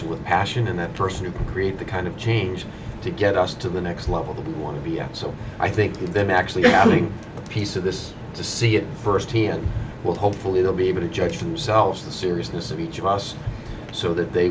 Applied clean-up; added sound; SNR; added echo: none; Cowbell; 16 dB; none.